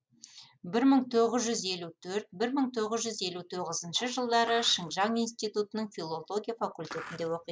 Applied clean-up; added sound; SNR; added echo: none; Skateboard; 14 dB; none.